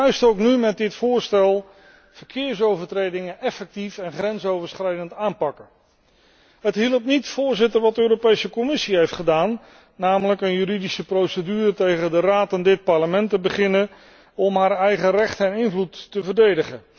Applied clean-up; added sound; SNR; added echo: none; none; none; none.